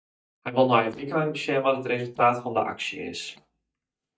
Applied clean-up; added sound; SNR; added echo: neural mask model DeepFilterNet 3.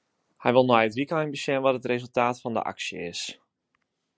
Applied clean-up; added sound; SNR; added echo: none; none; none; none.